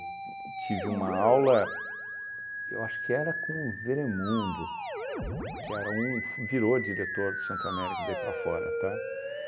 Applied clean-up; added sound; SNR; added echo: none; Musical instrument; 4 dB; none.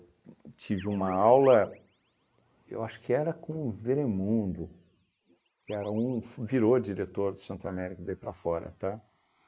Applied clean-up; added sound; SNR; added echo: neural mask model Resemble Enhance denoiser.